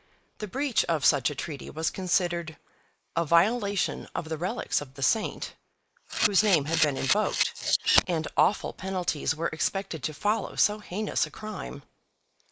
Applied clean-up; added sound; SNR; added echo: neural mask model Resemble Enhance denoiser.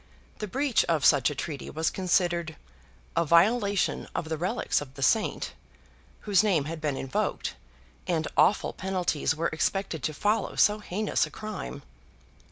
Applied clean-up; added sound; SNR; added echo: none; none; none; none.